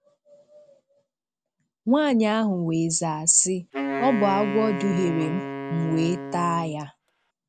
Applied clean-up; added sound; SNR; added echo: none; Wind instrument, woodwind instrument; 7 dB; none.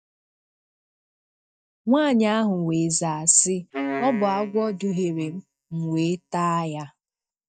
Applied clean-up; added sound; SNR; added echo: neural mask model DeepFilterNet 3.